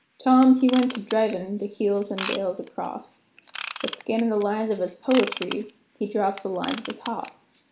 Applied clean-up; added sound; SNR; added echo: none; Ratchet, pawl / Tools; 14 dB; reverberation time 0.4 s.